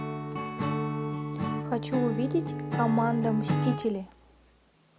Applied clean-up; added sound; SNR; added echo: none; Acoustic guitar / Strum; 0 dB; none.